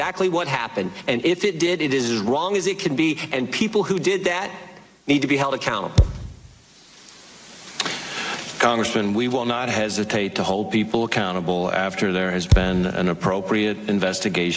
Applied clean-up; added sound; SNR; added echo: none; Thump, thud; 0 dB; none.